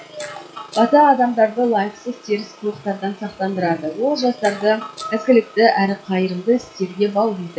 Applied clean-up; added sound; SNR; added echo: classical method WPE with log-MMSE.